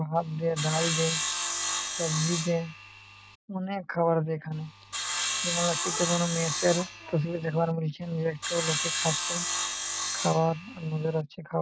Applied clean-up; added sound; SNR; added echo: none; Sawing; 2 dB; none.